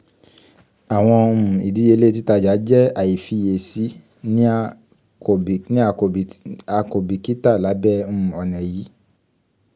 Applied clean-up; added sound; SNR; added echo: none; none; none; none.